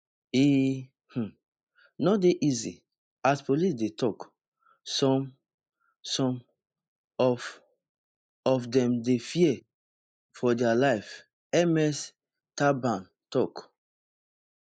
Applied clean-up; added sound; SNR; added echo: neural mask model Resemble Enhance denoiser.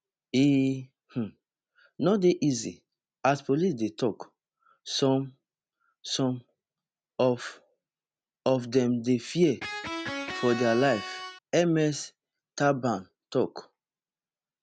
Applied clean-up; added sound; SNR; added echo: none; Electric guitar; 7 dB; none.